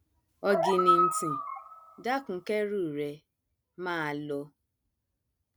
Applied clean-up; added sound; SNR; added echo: none; Animal; -4 dB; none.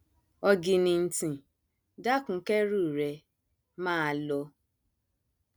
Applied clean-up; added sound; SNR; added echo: none; none; none; none.